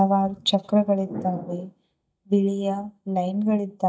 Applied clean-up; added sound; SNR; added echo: neural mask model DeepFilterNet 3.